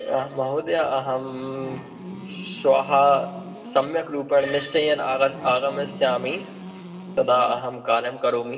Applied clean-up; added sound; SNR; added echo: none; Buzz; 15 dB; reverberation time 2.9 s.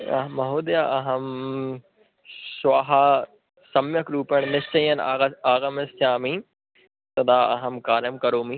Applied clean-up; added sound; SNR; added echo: none; none; none; none.